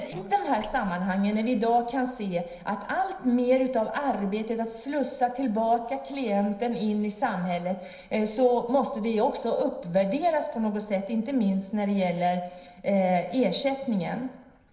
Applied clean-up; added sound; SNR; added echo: neural separator model SepFormer DNS4.